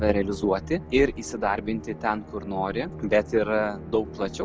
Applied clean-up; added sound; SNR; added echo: none; Musical instrument; 12 dB; none.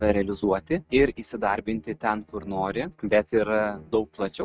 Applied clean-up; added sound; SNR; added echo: neural mask model RNNoise.